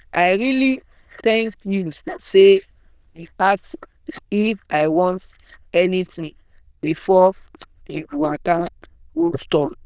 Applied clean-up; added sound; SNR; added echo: neural diffusion model UNIVERSE++.